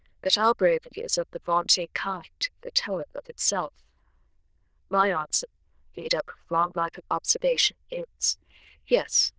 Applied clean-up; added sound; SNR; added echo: neural diffusion model UNIVERSE++.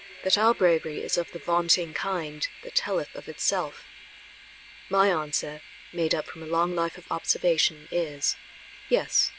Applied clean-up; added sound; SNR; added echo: none; Train; 19 dB; none.